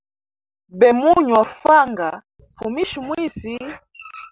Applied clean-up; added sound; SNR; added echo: none; none; none; none.